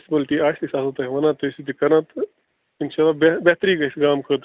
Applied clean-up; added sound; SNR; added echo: none; none; none; none.